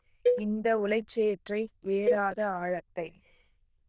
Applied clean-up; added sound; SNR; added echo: neural diffusion model UNIVERSE++.